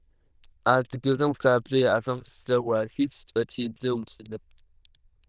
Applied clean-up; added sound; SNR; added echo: neural diffusion model UNIVERSE++.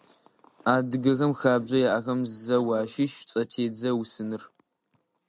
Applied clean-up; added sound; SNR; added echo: none; none; none; none.